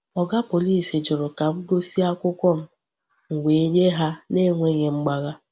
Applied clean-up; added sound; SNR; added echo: none; none; none; none.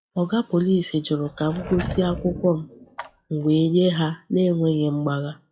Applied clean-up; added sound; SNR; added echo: classical method WPE with log-MMSE.